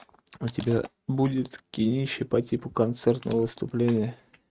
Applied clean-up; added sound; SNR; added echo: neural mask model RNNoise.